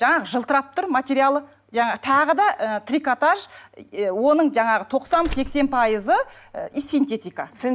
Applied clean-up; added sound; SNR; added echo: none; Door; 13 dB; none.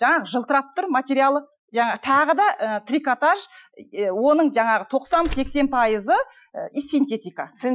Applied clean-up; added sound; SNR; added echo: classical method Wiener filter.